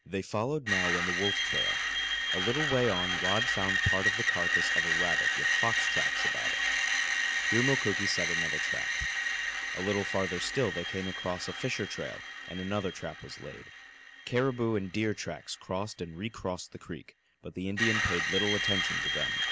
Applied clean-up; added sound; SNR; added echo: none; Screech; -3 dB; none.